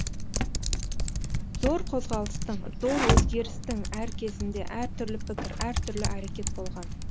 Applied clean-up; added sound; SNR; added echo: none; Typing; -5 dB; none.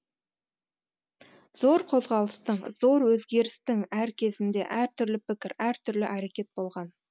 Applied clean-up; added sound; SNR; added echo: none; none; none; none.